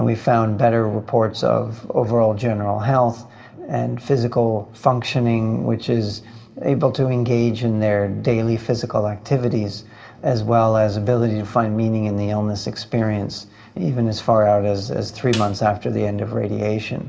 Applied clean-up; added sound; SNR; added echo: none; Snare drum; 18 dB; reverberation time 2.5 s.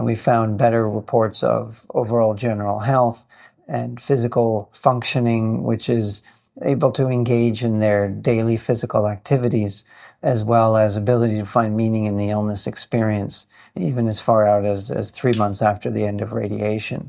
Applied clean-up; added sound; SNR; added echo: neural mask model DeepFilterNet 3.